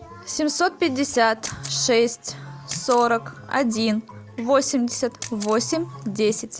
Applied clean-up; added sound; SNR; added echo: none; Camera; 18 dB; none.